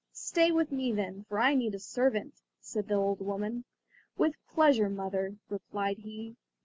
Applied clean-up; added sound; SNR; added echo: none; none; none; none.